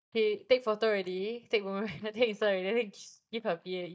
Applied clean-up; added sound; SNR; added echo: neural mask model DeepFilterNet 3.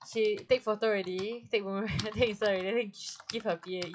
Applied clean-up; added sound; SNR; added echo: classical method WPE with log-MMSE.